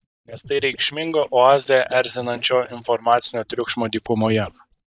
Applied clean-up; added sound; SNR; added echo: neural mask model DeepFilterNet 3.